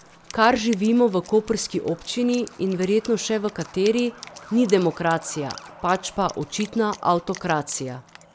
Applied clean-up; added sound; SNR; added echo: none; Wind instrument, woodwind instrument + Truck; 20 dB; none.